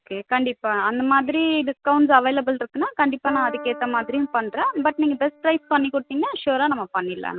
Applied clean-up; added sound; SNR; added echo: none; Piano; 16 dB; none.